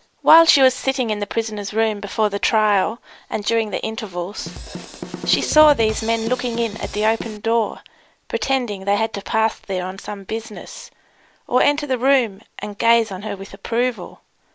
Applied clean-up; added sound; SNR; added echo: none; Drum kit; 11 dB; none.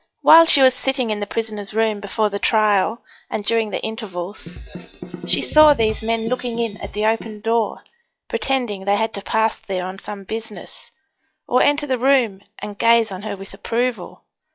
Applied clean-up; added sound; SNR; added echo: classical method log-MMSE.